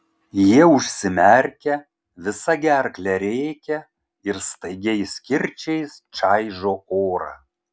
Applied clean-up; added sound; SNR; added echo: none; none; none; none.